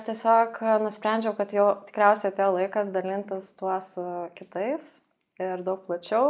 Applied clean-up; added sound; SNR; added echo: none; none; none; none.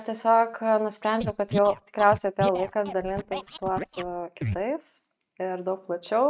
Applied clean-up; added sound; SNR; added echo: neural mask model RNNoise.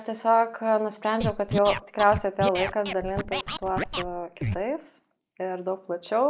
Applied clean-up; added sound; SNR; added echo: neural mask model Resemble Enhance denoiser.